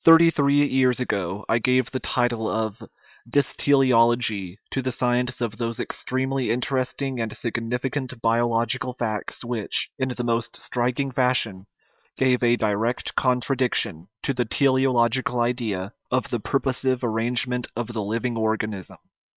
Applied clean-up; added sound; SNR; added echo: neural separator model SepFormer WHAM!.